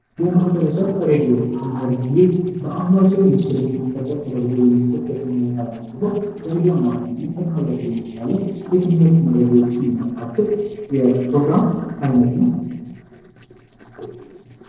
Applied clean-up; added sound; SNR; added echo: neural separator model SepFormer DNS4.